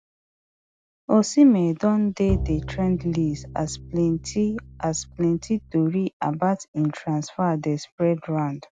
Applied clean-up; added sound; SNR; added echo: none; Bowed string instrument; 10 dB; none.